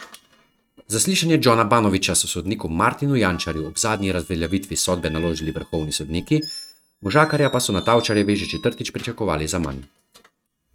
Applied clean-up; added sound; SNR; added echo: neural mask model RNNoise.